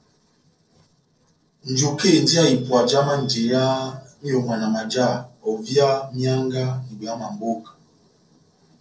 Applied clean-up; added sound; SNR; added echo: neural separator model SepFormer DNS4.